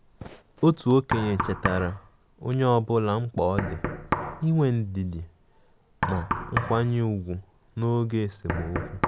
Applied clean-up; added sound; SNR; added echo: none; Knock; 7 dB; none.